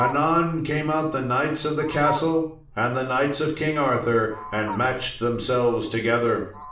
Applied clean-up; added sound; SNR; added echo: none; Fowl; 14 dB; reverberation time 0.5 s.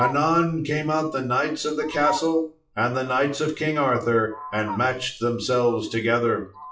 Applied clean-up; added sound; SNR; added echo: classical method WPE with log-MMSE.